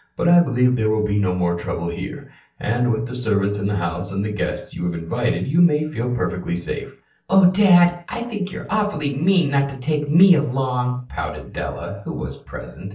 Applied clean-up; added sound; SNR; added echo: none; none; none; reverberation time 0.4 s.